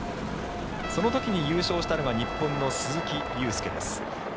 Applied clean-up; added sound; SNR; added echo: none; Trumpet + Boom; 8 dB; none.